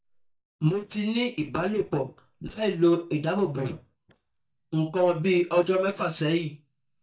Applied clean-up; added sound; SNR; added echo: neural mask model DeepFilterNet 3.